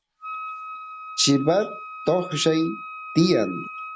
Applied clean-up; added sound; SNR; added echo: none; Wind instrument, woodwind instrument; 12 dB; none.